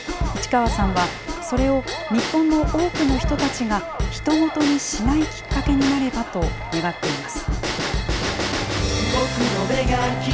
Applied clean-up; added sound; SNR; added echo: none; Bell / Drum / Drum kit; 3 dB; none.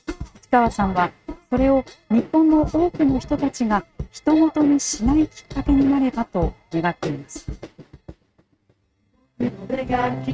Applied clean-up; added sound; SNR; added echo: neural mask model RNNoise.